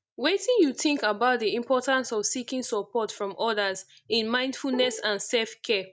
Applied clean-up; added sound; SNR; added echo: neural mask model RNNoise.